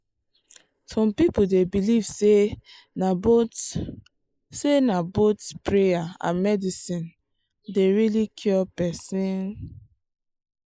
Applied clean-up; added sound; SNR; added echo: neural mask model Resemble Enhance denoiser.